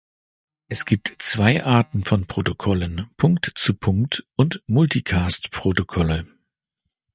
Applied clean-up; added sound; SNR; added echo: neural mask model DeepFilterNet 3.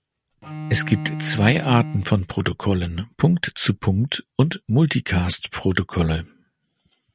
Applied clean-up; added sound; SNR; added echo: none; Bowed string instrument; 11 dB; none.